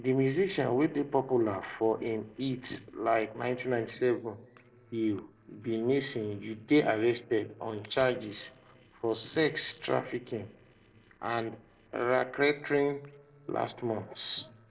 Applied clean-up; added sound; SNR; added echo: neural separator model SepFormer DNS4.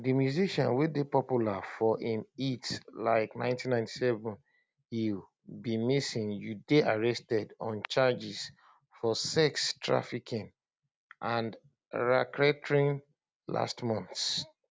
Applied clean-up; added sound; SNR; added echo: none; none; none; none.